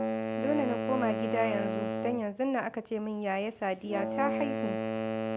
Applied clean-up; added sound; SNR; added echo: none; Wind instrument, woodwind instrument; 1 dB; none.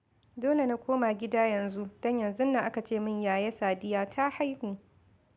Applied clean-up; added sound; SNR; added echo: none; none; none; none.